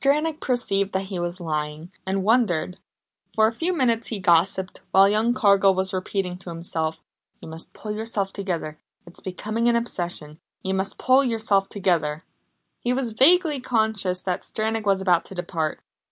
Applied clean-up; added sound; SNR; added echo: none; none; none; none.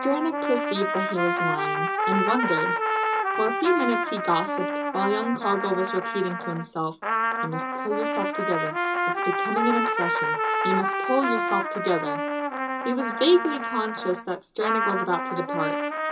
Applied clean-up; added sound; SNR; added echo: none; Trumpet; -1 dB; reverberation time 0.2 s.